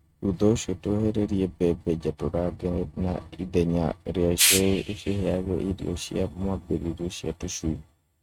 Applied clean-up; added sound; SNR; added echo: neural mask model RNNoise.